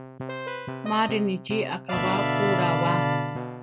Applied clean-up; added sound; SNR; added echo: none; Keyboard (musical); -1 dB; none.